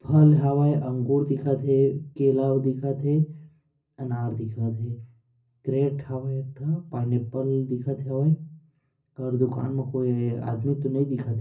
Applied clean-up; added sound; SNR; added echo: none; none; none; reverberation time 0.4 s.